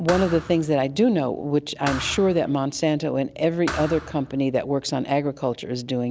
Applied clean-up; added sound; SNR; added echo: none; Thump, thud; 12 dB; none.